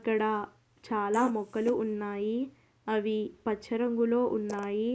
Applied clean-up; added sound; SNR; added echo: neural mask model Resemble Enhance denoiser.